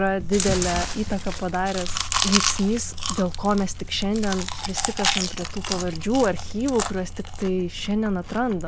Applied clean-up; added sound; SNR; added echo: none; Chewing, mastication; 3 dB; none.